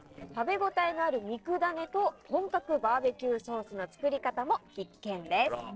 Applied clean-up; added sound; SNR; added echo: neural separator model SepFormer DNS4.